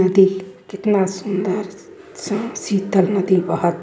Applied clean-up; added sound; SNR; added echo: none; none; none; none.